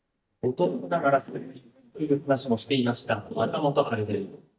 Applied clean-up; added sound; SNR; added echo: neural mask model DeepFilterNet 3.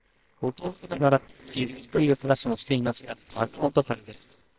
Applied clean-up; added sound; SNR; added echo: neural separator model SepFormer WHAMR!.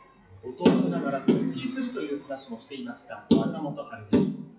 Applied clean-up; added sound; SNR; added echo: classical method WPE with log-MMSE.